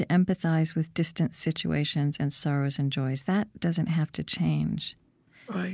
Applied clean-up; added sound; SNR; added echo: none; none; none; none.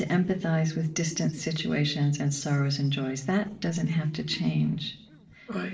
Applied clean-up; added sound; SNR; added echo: neural separator model SepFormer DNS4.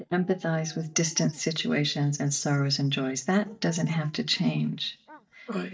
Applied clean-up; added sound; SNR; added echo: neural mask model DeepFilterNet 3.